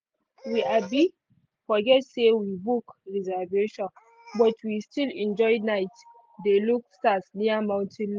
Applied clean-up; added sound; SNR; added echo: none; none; none; none.